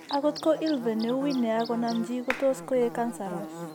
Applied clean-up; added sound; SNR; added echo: none; Buzz / Bird + Clapping; 11 dB; none.